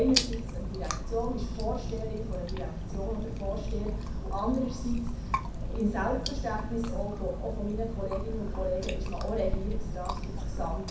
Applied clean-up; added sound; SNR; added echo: none; Chewing, mastication; -1 dB; reverberation time 0.6 s.